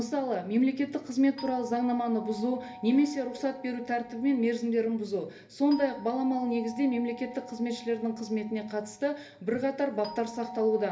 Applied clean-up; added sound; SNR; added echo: none; Doorbell; 17 dB; reverberation time 0.3 s.